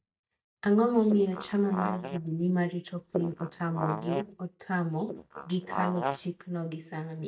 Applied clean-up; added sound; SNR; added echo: neural mask model DeepFilterNet 3.